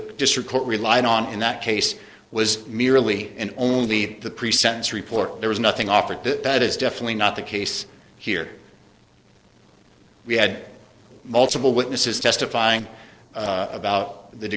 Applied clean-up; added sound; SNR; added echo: neural separator model SepFormer DNS4.